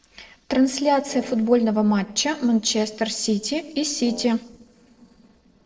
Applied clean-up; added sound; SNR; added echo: neural separator model SepFormer DNS4.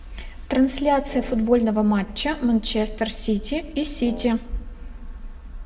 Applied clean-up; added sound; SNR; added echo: none; Wind instrument, woodwind instrument; 17 dB; reverberation time 1.1 s.